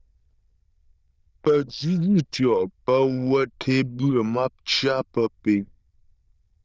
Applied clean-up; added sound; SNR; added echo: neural diffusion model UNIVERSE++.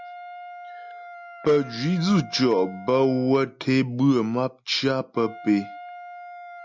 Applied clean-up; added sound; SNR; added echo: none; Wind instrument, woodwind instrument; 18 dB; none.